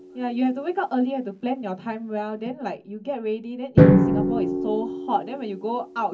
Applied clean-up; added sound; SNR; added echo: none; Drum; -3 dB; reverberation time 0.3 s.